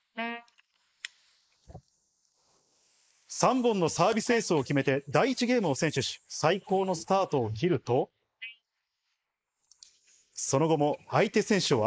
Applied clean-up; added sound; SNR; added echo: neural mask model Resemble Enhance denoiser.